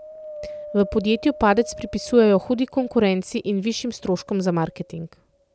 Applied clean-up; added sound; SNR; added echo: none; Wind; 18 dB; none.